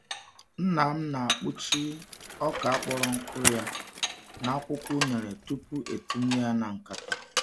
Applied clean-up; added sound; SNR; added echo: none; Dishes, pots, and pans + Bicycle; 2 dB; none.